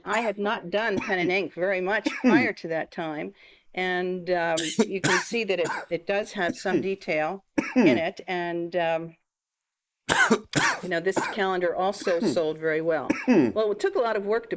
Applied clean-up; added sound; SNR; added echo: neural mask model Resemble Enhance denoiser.